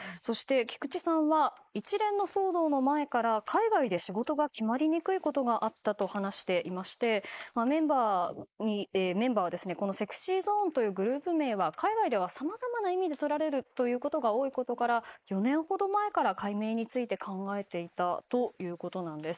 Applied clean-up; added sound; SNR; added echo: neural mask model Resemble Enhance denoiser.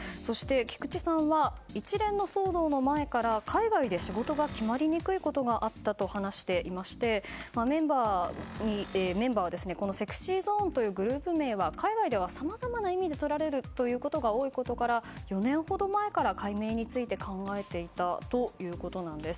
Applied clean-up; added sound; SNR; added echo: none; Cupboard open or close; 15 dB; none.